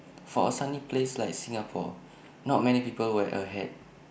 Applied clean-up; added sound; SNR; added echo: none; none; none; none.